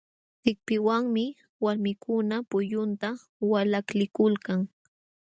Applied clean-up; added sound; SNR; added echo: none; none; none; none.